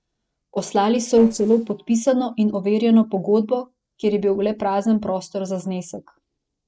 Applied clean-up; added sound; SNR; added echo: neural separator model SepFormer DNS4.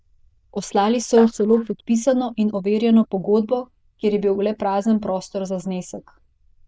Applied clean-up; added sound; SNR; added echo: neural diffusion model UNIVERSE++.